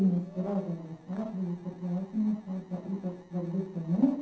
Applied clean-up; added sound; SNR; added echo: neural separator model SepFormer DNS4.